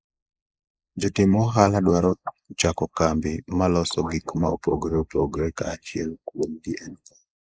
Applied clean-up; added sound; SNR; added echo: neural mask model Resemble Enhance denoiser.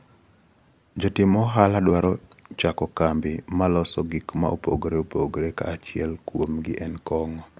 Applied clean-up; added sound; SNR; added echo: none; none; none; none.